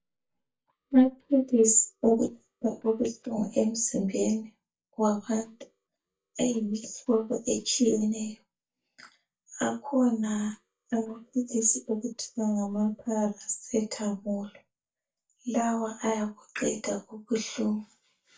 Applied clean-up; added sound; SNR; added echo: neural mask model DeepFilterNet 3.